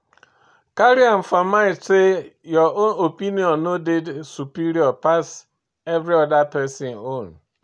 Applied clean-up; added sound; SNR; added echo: none; none; none; none.